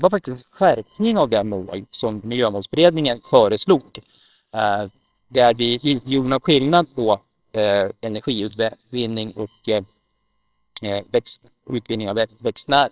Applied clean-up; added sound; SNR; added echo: neural separator model SepFormer WHAMR!.